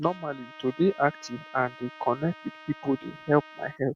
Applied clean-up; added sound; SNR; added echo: none; Trumpet; 19 dB; none.